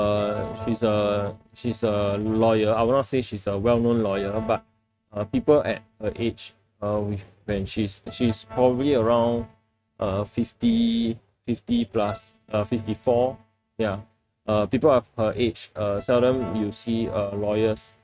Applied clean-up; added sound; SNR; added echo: neural mask model RNNoise.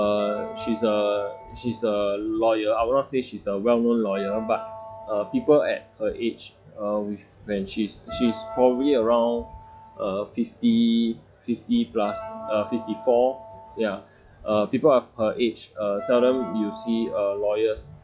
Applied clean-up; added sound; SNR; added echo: classical method log-MMSE.